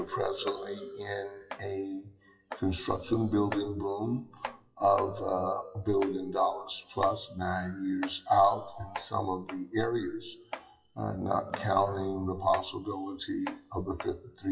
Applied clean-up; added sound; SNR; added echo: classical method WPE with log-MMSE.